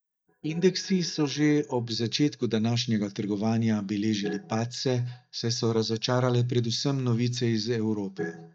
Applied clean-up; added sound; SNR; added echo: neural mask model DeepFilterNet 3.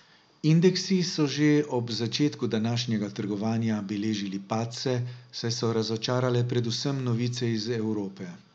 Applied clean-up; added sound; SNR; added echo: none; none; none; none.